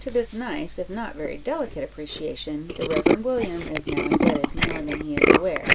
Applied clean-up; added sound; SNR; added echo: none; Tools; -4 dB; none.